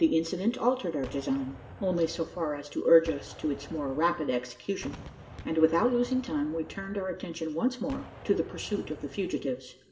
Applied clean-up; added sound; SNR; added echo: none; Gunshot, gunfire; 18 dB; reverberation time 1.9 s.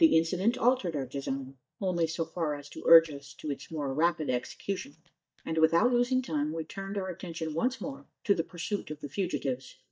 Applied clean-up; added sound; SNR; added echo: neural mask model DeepFilterNet 3.